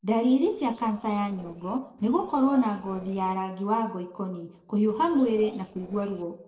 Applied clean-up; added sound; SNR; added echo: neural separator model SepFormer DNS4.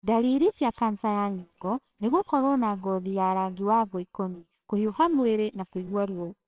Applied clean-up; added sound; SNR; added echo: neural separator model SepFormer WHAMR!.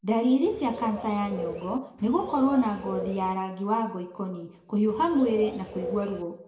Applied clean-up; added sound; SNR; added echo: none; Bird; 11 dB; reverberation time 0.7 s.